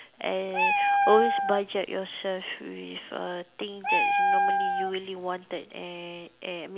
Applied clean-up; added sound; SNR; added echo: none; Meow; -3 dB; none.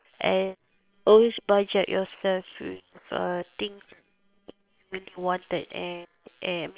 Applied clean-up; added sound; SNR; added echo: neural separator model SepFormer WHAM!.